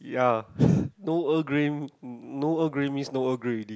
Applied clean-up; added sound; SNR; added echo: none; none; none; none.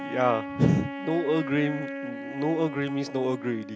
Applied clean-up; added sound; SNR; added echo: none; Wind instrument, woodwind instrument; 9 dB; none.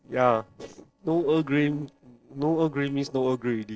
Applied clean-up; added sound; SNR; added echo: neural separator model SepFormer DNS4.